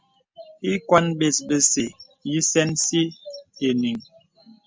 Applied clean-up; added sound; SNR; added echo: none; none; none; none.